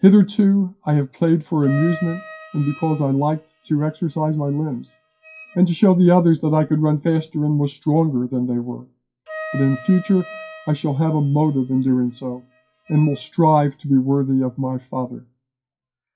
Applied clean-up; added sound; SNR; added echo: classical method WPE with log-MMSE.